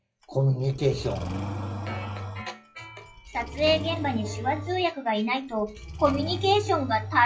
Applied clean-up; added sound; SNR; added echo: classical method WPE with log-MMSE.